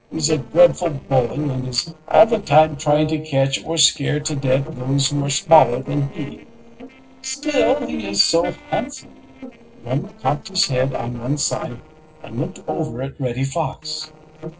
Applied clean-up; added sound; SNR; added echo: neural separator model SepFormer DNS4.